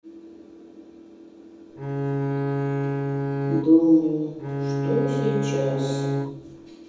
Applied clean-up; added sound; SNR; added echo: none; Bowed string instrument; 0 dB; reverberation time 1.1 s.